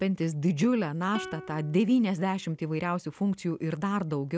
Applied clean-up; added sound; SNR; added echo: none; Plucked string instrument; 19 dB; none.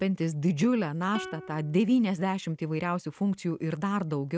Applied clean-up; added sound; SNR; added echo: neural mask model RNNoise.